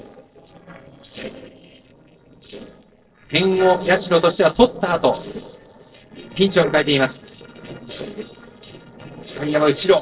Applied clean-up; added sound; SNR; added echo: neural separator model SepFormer DNS4.